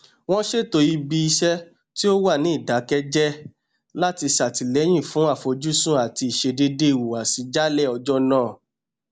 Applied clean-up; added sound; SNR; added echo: none; none; none; none.